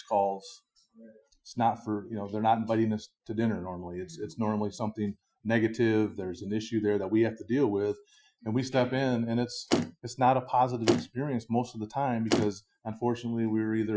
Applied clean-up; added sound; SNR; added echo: classical method Wiener filter.